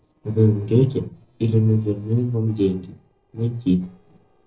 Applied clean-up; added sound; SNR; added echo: neural separator model SepFormer DNS4.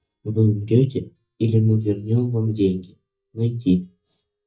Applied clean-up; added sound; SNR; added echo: neural mask model DeepFilterNet 3.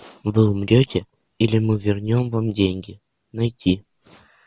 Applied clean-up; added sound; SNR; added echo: none; none; none; none.